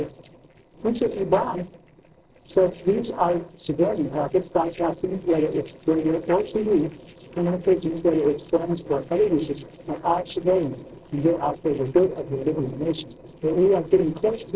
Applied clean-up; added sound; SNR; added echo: neural separator model SepFormer DNS4.